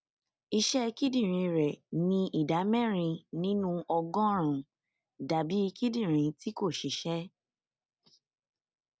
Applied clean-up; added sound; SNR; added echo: none; none; none; none.